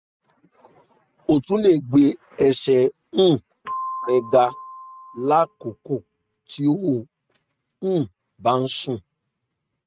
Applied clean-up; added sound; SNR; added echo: neural mask model RNNoise.